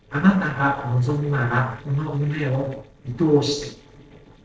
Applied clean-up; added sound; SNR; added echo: neural separator model SepFormer DNS4.